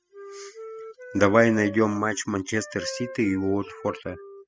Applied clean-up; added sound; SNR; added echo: classical method spectral subtraction.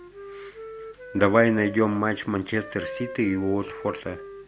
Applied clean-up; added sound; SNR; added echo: none; Wind instrument, woodwind instrument; 15 dB; none.